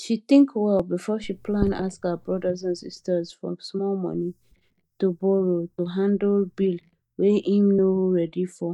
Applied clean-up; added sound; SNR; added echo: neural mask model DeepFilterNet 3.